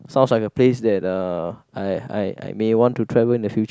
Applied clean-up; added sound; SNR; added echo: none; none; none; none.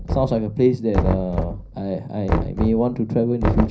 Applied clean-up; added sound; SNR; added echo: none; Knock; 3 dB; reverberation time 0.4 s.